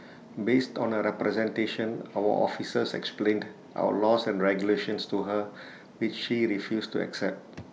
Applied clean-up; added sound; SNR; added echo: none; none; none; none.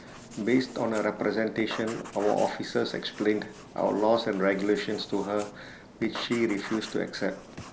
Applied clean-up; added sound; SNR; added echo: none; Writing; 17 dB; none.